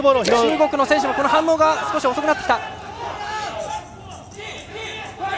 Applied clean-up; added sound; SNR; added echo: none; Splash, splatter; 11 dB; none.